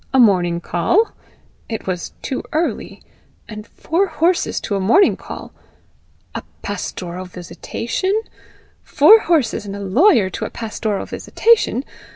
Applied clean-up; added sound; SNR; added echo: none; none; none; none.